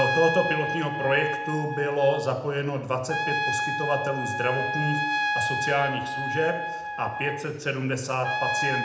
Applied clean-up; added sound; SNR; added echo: none; Trumpet; 2 dB; reverberation time 0.7 s.